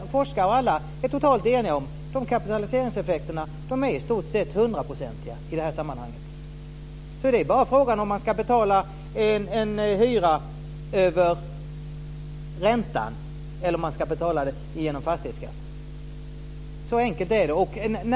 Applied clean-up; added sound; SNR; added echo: none; none; none; none.